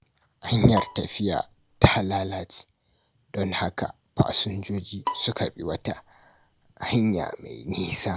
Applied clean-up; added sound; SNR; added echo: none; Bowed string instrument; 11 dB; none.